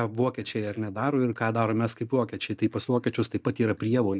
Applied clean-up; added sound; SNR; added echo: neural mask model DeepFilterNet 3.